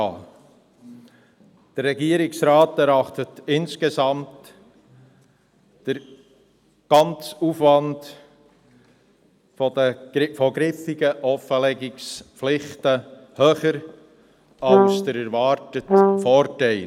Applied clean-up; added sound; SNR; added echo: none; Brass instrument; -5 dB; none.